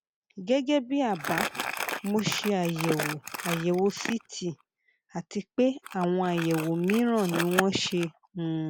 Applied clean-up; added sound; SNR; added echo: none; Crumpling, crinkling; 8 dB; none.